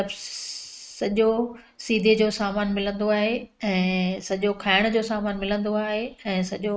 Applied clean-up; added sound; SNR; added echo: neural mask model RNNoise.